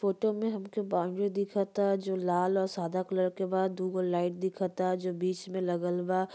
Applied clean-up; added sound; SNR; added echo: none; none; none; none.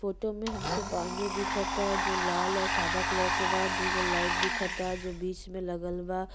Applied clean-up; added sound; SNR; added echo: none; Domestic sounds, home sounds; -2 dB; none.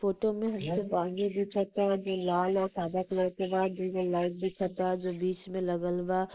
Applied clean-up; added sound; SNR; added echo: neural mask model Resemble Enhance denoiser.